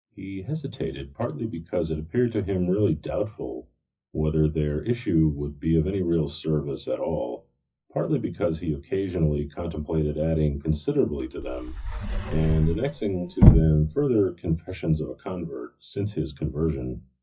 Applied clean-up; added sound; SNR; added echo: classical method WPE with log-MMSE.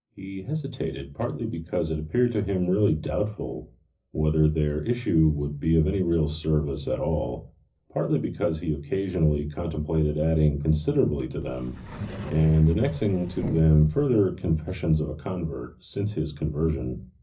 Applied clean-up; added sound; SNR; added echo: neural separator model SepFormer DNS4.